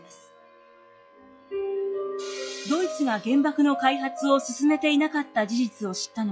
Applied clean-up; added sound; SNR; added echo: classical method log-MMSE.